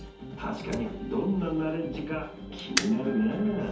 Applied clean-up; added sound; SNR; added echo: none; Fire; 10 dB; reverberation time 0.6 s.